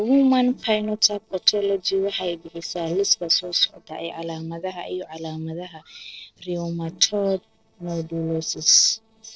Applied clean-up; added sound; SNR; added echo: neural separator model SepFormer DNS4.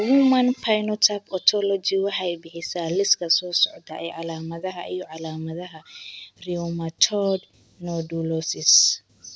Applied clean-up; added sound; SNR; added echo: none; none; none; none.